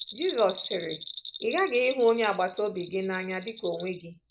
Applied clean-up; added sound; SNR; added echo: none; Bell; 13 dB; none.